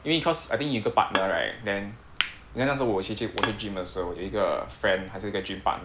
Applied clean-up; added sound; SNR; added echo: none; Bowed string instrument; 10 dB; none.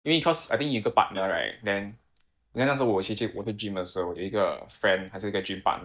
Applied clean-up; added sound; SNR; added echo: neural mask model DeepFilterNet 3.